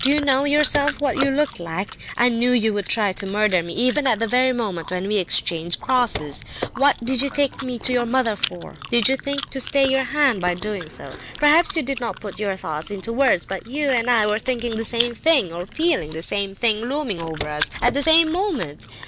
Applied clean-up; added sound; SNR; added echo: none; Chewing, mastication + Car; 12 dB; none.